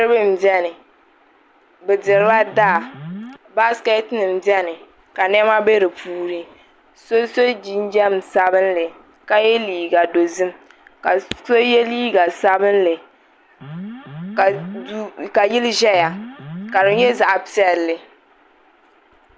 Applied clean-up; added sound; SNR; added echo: none; Alarm; 14 dB; none.